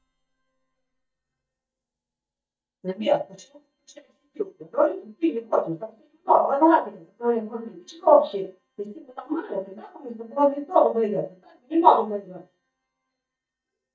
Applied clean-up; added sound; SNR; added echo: neural mask model DeepFilterNet 3.